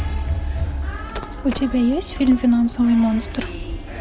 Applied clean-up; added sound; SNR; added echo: none; Telephone; 17 dB; none.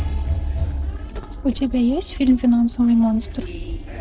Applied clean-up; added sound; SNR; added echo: neural separator model SepFormer DNS4.